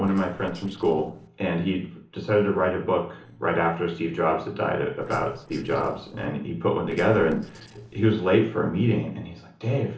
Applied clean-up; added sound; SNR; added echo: neural separator model SepFormer DNS4.